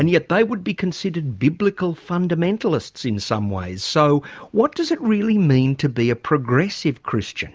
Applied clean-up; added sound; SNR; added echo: none; none; none; none.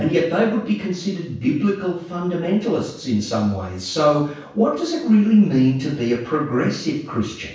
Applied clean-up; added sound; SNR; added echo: none; none; none; reverberation time 0.7 s.